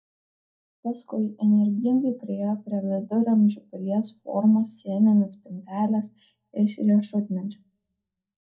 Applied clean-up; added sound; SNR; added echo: none; none; none; reverberation time 0.2 s.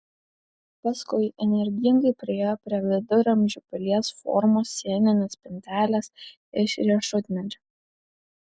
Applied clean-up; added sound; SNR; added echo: none; none; none; none.